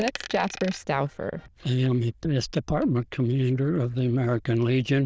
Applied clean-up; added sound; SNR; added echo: neural diffusion model UNIVERSE++.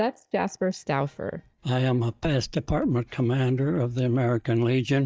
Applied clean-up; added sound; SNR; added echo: neural mask model DeepFilterNet 3.